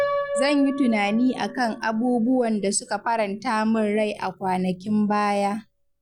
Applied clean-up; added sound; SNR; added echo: none; Piano; 11 dB; none.